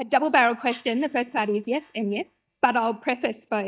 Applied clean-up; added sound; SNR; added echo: neural mask model DeepFilterNet 3.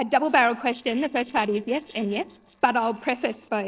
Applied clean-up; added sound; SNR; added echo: neural separator model SepFormer DNS4.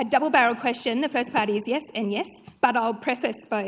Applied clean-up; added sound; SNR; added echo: none; none; none; none.